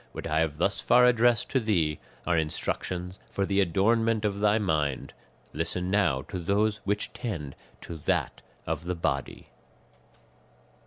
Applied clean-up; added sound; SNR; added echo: none; none; none; none.